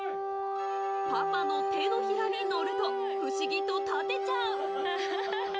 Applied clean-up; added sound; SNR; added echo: none; Wind instrument, woodwind instrument; -4 dB; none.